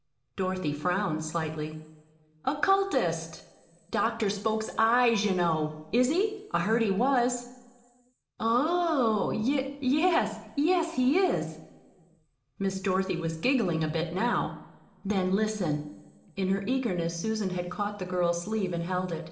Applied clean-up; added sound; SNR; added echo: none; none; none; reverberation time 1.6 s.